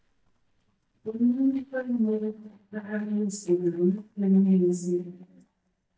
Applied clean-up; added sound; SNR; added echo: neural mask model DeepFilterNet 3.